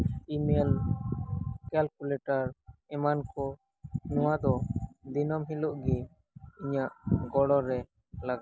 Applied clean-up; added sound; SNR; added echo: none; none; none; none.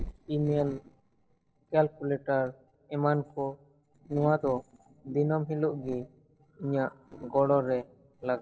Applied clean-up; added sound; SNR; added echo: neural separator model SepFormer DNS4.